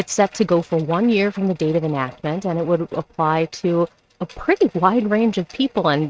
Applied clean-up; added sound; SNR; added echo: neural mask model RNNoise.